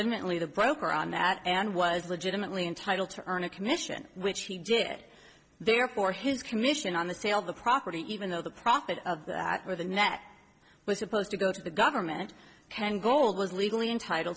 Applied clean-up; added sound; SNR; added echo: none; none; none; none.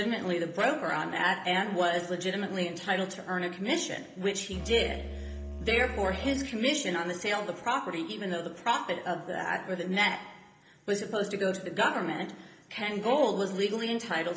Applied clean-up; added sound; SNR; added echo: none; Musical instrument; 8 dB; reverberation time 0.8 s.